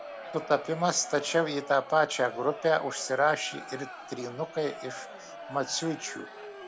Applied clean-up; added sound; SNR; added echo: none; Crowd; 14 dB; none.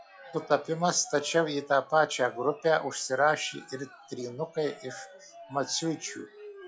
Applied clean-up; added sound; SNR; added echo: classical method log-MMSE.